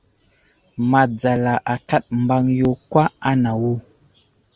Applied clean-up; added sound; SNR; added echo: none; none; none; none.